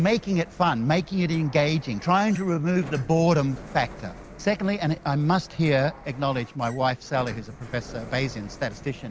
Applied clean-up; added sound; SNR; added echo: none; Sliding door; 18 dB; none.